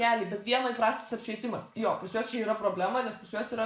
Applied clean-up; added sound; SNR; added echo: neural mask model Resemble Enhance denoiser.